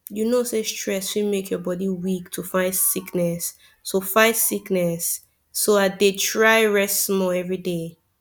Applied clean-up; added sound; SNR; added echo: none; none; none; none.